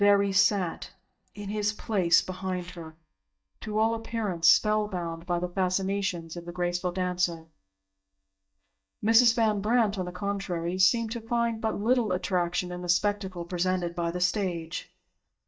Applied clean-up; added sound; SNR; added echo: neural mask model DeepFilterNet 3.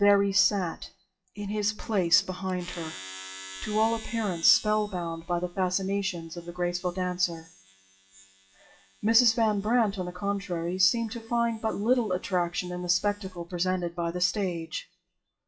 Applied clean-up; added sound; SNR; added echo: classical method WPE with log-MMSE.